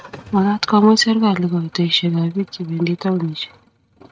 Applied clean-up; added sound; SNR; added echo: neural mask model RNNoise.